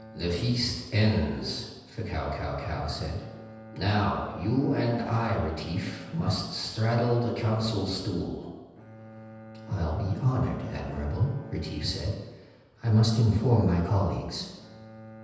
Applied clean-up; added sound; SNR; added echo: none; Bowed string instrument; 19 dB; reverberation time 1.1 s.